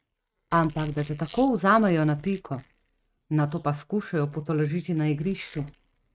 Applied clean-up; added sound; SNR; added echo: neural mask model RNNoise.